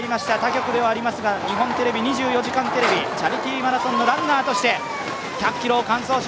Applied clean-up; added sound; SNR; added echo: none; none; none; none.